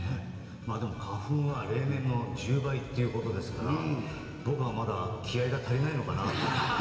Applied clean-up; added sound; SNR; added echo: none; none; none; reverberation time 2.8 s.